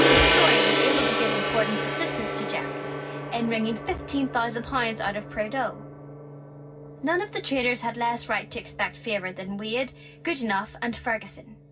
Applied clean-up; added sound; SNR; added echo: none; Gong; -1 dB; reverberation time 0.4 s.